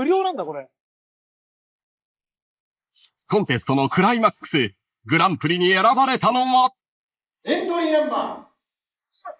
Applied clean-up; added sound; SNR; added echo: neural mask model Resemble Enhance denoiser.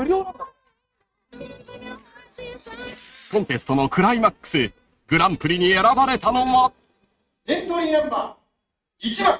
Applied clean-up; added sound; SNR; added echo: neural mask model RNNoise.